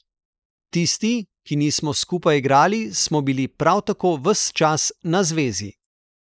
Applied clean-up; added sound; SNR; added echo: neural mask model Resemble Enhance denoiser.